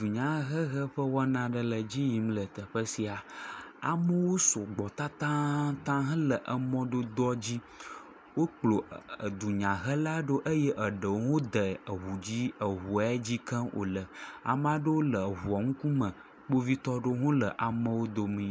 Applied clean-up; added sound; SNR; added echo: none; none; none; none.